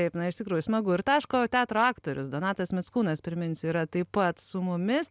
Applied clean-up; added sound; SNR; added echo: none; none; none; none.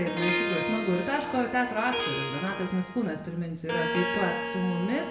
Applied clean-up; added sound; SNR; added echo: none; Harp; 3 dB; reverberation time 0.9 s.